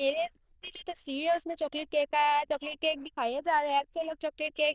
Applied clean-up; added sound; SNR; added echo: neural diffusion model UNIVERSE++.